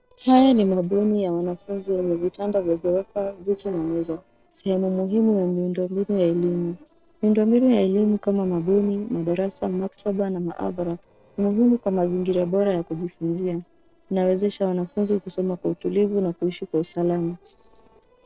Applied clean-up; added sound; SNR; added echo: neural separator model SepFormer DNS4.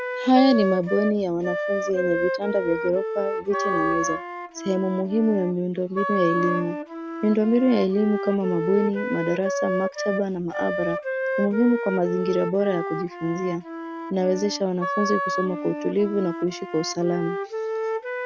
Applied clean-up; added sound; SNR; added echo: none; Wind instrument, woodwind instrument + Wind instrument, woodwind instrument; 5 dB; none.